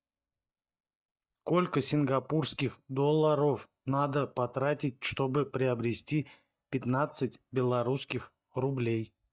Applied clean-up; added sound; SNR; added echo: neural mask model DeepFilterNet 3.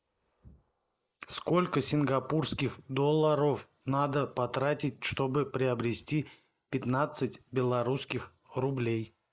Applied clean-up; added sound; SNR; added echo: neural mask model Resemble Enhance denoiser.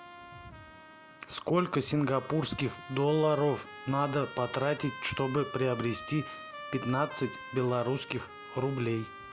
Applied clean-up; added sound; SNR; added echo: none; Trumpet; 14 dB; none.